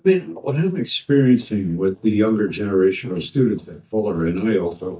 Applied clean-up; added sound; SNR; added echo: neural mask model DeepFilterNet 3.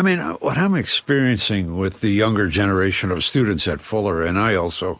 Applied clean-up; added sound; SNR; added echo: none; none; none; none.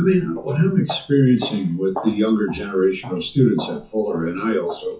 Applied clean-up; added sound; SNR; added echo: classical method WPE with log-MMSE.